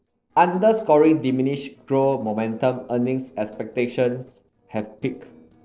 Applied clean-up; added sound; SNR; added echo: neural separator model SepFormer DNS4.